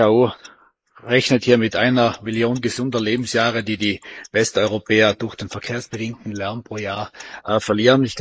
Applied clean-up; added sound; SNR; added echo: neural mask model Resemble Enhance denoiser.